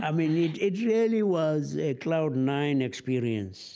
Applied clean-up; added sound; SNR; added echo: none; none; none; none.